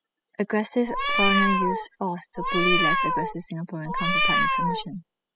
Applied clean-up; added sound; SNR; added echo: classical method spectral subtraction.